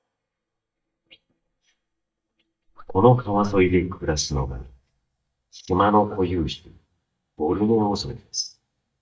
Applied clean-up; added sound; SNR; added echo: neural mask model DeepFilterNet 3.